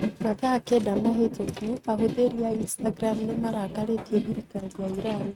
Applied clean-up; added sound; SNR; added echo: neural mask model RNNoise.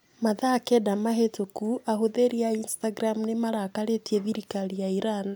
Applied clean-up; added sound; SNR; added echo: none; none; none; none.